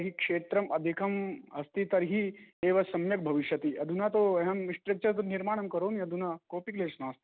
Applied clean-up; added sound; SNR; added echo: none; none; none; none.